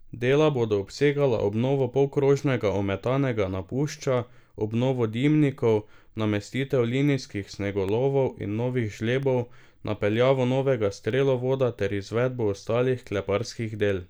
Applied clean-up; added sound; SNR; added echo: none; none; none; none.